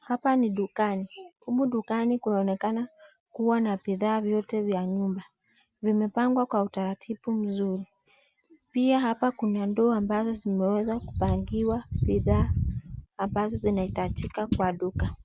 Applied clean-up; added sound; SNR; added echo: none; none; none; none.